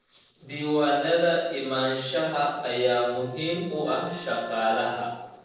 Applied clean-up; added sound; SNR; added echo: neural separator model SepFormer DNS4.